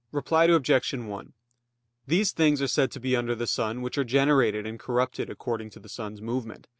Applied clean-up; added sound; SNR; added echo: none; none; none; none.